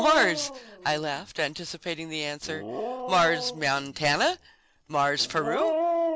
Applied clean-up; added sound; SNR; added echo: none; Dog; 5 dB; none.